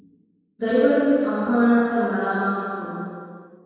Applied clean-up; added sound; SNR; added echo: none; none; none; reverberation time 1.9 s.